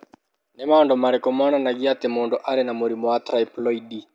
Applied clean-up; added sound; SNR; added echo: none; none; none; none.